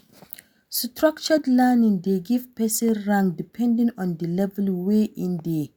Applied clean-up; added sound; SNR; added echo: none; none; none; none.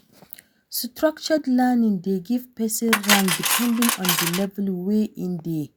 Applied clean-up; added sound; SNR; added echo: none; Cutlery, silverware; 3 dB; none.